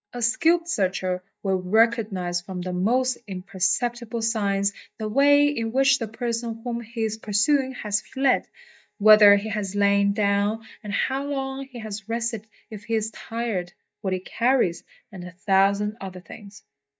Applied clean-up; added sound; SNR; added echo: neural mask model DeepFilterNet 3.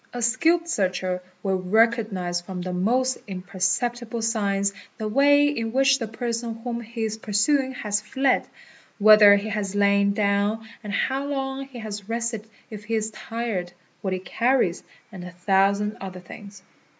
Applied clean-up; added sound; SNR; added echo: none; none; none; none.